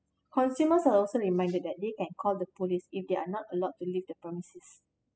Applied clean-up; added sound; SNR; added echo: classical method spectral subtraction.